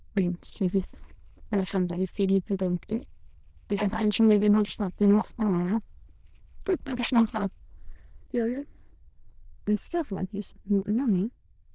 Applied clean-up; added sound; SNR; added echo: neural diffusion model UNIVERSE++.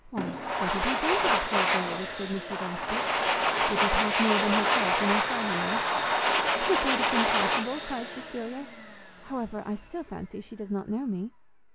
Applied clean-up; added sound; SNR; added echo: none; Domestic sounds, home sounds; -5 dB; none.